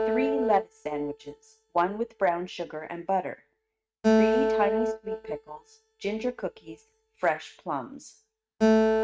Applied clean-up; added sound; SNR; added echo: neural mask model RNNoise.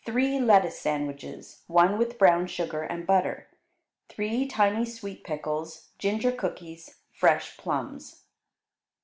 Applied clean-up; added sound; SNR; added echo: none; none; none; none.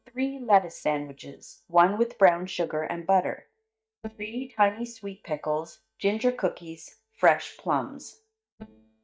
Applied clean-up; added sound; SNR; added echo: neural mask model DeepFilterNet 3.